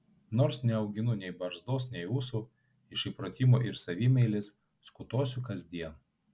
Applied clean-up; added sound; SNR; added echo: none; none; none; none.